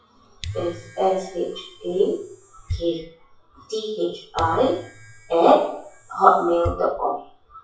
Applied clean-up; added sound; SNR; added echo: classical method WPE with log-MMSE.